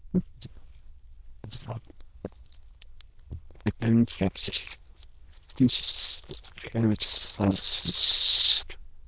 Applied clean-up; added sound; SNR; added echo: neural diffusion model UNIVERSE++.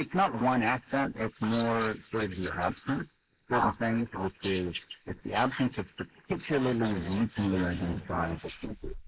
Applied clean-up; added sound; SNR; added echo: neural mask model Resemble Enhance denoiser.